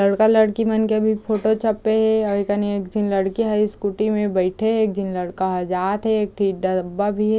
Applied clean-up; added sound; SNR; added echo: none; none; none; none.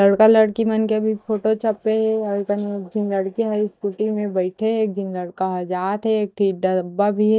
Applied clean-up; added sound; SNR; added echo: neural mask model DeepFilterNet 3.